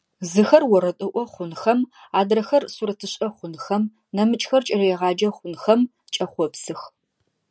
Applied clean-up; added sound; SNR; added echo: none; none; none; none.